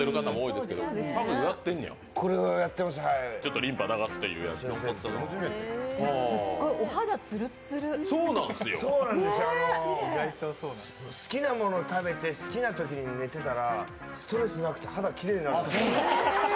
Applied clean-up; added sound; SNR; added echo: none; Electric guitar; 16 dB; none.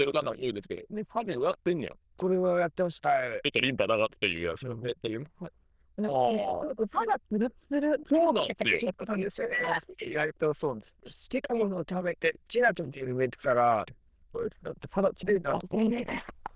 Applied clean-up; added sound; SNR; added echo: neural diffusion model UNIVERSE++.